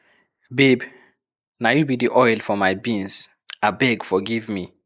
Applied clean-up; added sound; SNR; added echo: neural mask model Resemble Enhance denoiser.